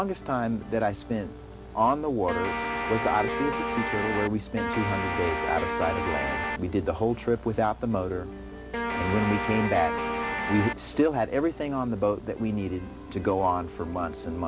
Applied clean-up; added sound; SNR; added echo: none; Guitar; 2 dB; none.